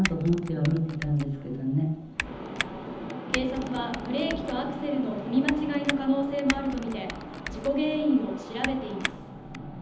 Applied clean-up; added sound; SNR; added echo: none; Typing; 10 dB; reverberation time 0.9 s.